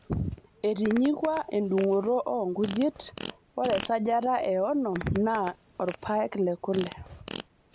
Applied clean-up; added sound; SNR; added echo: none; Fart; 15 dB; none.